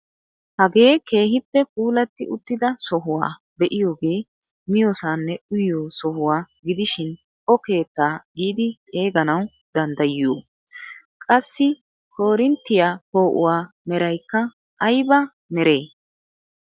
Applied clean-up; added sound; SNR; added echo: none; none; none; none.